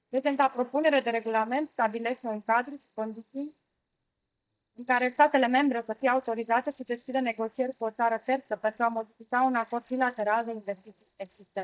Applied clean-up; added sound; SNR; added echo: neural mask model DeepFilterNet 3.